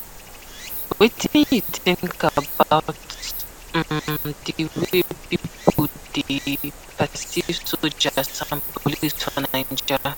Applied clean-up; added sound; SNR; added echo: none; Stream; 11 dB; none.